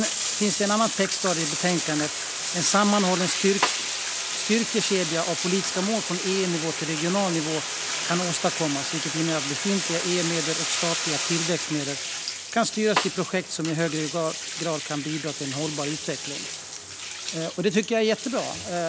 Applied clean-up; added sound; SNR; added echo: none; Snare drum + Bathtub (filling or washing); 3 dB; none.